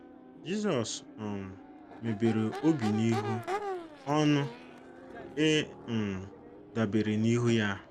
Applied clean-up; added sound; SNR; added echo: none; Crowd / Race car, auto racing / Accelerating, revving, vroom; 11 dB; none.